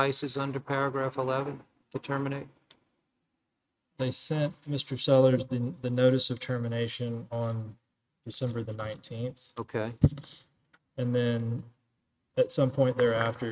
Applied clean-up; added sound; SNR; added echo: neural mask model RNNoise.